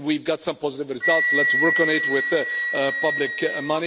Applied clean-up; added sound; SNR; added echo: none; Wind instrument, woodwind instrument; 0 dB; none.